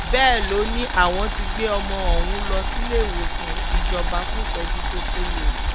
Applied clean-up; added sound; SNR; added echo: none; Boiling; -4 dB; none.